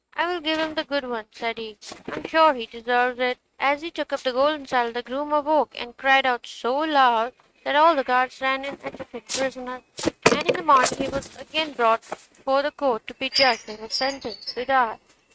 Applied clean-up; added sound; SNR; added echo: neural mask model RNNoise.